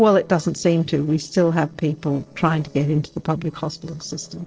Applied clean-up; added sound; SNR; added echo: neural separator model SepFormer DNS4.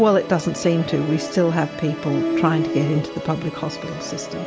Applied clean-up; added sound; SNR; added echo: none; Musical instrument; 6 dB; none.